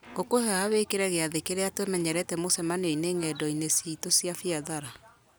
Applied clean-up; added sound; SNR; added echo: none; none; none; none.